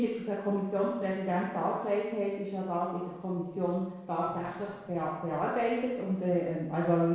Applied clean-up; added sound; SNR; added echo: neural separator model SepFormer DNS4.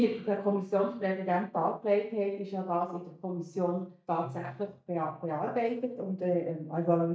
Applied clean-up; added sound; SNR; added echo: neural mask model DeepFilterNet 3.